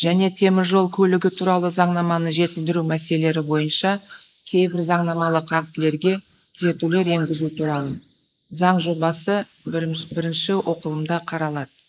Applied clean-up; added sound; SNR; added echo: neural mask model Resemble Enhance denoiser.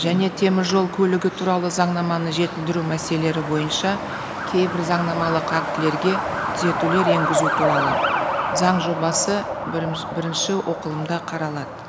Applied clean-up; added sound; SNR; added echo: none; Truck; 3 dB; none.